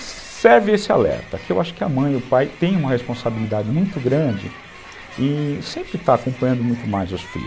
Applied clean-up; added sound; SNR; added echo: none; Crowd; 20 dB; none.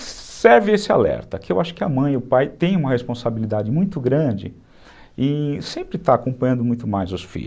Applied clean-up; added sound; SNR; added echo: none; none; none; none.